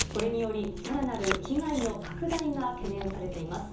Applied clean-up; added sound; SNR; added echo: none; Chewing, mastication; 7 dB; reverberation time 0.7 s.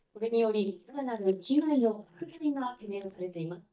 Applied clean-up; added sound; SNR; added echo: neural mask model DeepFilterNet 3.